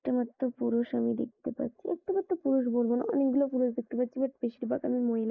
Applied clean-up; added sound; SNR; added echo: neural mask model Resemble Enhance denoiser.